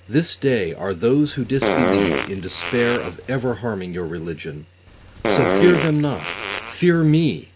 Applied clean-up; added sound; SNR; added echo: none; Fart; 3 dB; none.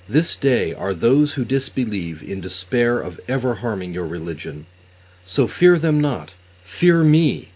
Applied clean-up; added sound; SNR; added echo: none; none; none; none.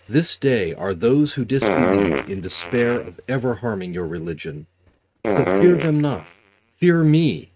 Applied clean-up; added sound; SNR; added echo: neural mask model RNNoise.